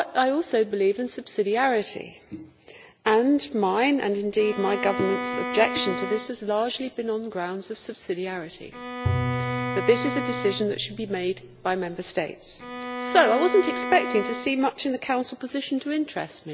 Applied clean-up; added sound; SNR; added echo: none; Bowed string instrument + Bowed string instrument; 6 dB; none.